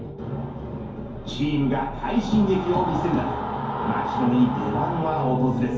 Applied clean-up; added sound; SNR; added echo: none; none; none; reverberation time 2.4 s.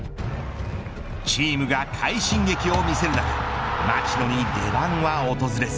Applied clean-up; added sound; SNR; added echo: none; none; none; none.